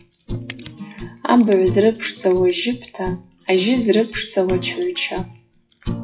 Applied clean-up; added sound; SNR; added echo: classical method WPE with log-MMSE.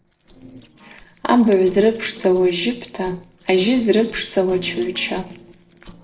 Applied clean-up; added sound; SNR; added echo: neural separator model SepFormer DNS4.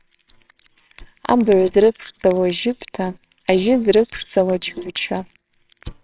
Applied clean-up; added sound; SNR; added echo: neural separator model SepFormer WHAMR!.